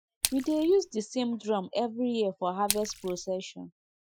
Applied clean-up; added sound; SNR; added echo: classical method Wiener filter.